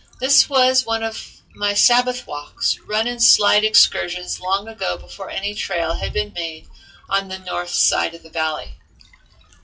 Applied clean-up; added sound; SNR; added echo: classical method WPE with log-MMSE.